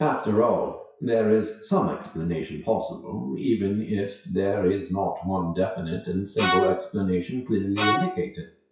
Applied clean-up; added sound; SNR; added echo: classical method WPE with log-MMSE.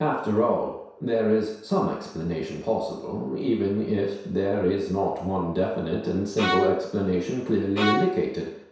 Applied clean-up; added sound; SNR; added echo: none; Bowed string instrument; 2 dB; reverberation time 0.7 s.